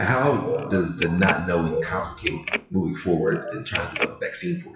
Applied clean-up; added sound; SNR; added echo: classical method WPE with log-MMSE.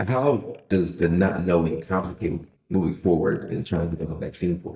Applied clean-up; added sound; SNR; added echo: neural mask model DeepFilterNet 3.